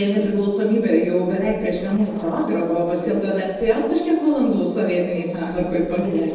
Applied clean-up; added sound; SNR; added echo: neural separator model SepFormer DNS4.